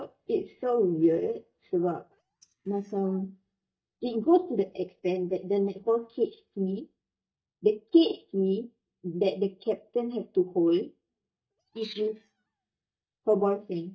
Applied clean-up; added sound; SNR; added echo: neural mask model DeepFilterNet 3.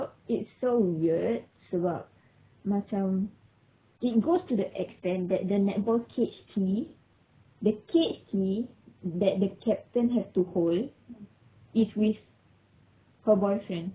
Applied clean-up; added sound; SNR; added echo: none; none; none; none.